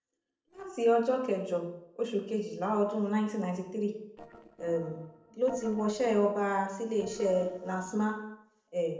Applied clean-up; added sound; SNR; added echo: neural separator model SepFormer DNS4.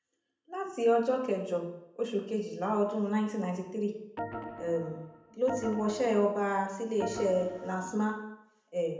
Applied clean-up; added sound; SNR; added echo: none; Organ; 10 dB; reverberation time 0.7 s.